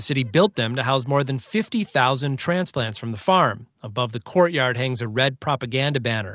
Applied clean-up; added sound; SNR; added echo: none; none; none; none.